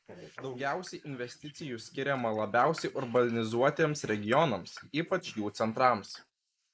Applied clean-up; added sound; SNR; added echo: neural mask model Resemble Enhance denoiser.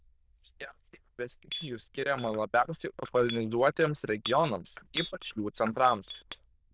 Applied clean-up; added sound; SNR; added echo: neural diffusion model UNIVERSE++.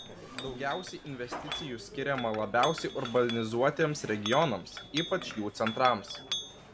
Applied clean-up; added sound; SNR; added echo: none; Chink, clink; 10 dB; none.